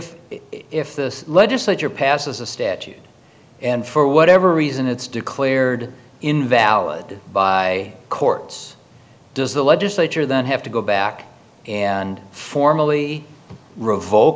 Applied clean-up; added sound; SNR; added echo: none; none; none; none.